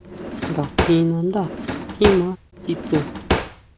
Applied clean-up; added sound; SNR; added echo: none; Drawer open or close; 4 dB; none.